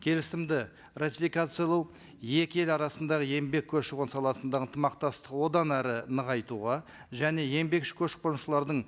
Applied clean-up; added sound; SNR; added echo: none; none; none; none.